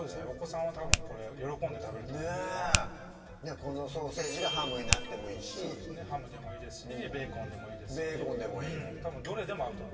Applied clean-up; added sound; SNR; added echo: none; Finger snapping; -4 dB; reverberation time 2.5 s.